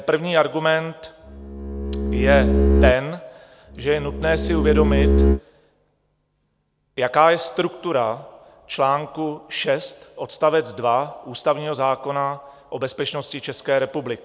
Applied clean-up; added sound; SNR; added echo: none; Bowed string instrument; -4 dB; none.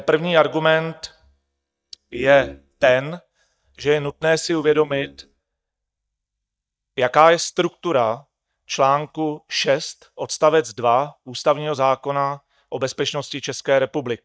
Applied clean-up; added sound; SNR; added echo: neural mask model DeepFilterNet 3.